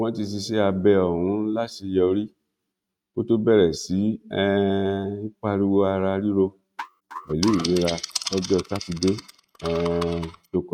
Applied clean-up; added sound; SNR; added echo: neural mask model RNNoise.